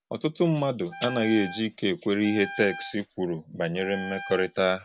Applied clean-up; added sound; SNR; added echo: none; Wind instrument, woodwind instrument; 13 dB; none.